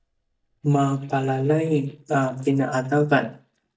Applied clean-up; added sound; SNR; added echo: neural mask model DeepFilterNet 3.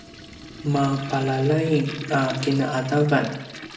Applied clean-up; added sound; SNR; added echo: none; Toilet flush; 15 dB; reverberation time 0.8 s.